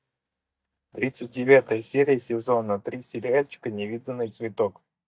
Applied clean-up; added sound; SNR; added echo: neural mask model DeepFilterNet 3.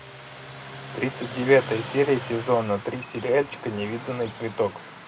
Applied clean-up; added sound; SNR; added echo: none; Car passing by; 12 dB; reverberation time 0.2 s.